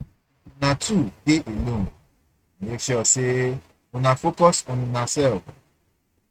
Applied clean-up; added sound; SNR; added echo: neural mask model RNNoise.